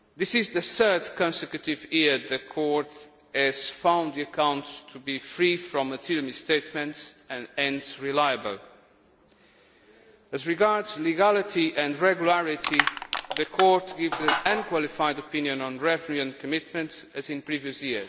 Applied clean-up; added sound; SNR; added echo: none; Crushing; 3 dB; none.